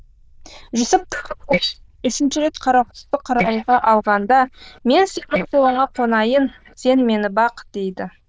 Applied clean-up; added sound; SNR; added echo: neural diffusion model UNIVERSE++.